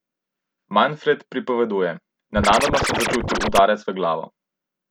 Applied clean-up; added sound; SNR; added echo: none; Scratching (performance technique); 1 dB; none.